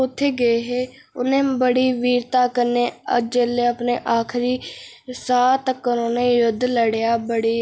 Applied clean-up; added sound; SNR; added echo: none; none; none; none.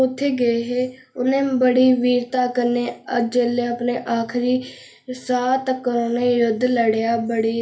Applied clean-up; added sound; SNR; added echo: none; none; none; reverberation time 0.3 s.